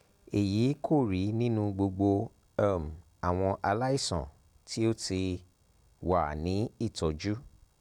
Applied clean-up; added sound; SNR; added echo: none; none; none; none.